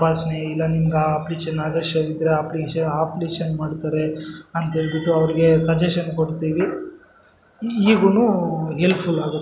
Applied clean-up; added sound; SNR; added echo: none; none; none; none.